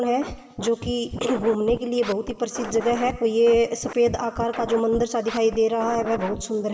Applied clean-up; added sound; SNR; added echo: none; Scratching (performance technique); 12 dB; reverberation time 2.6 s.